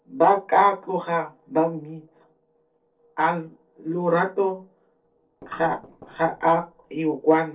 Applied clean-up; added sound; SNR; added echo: neural separator model SepFormer DNS4.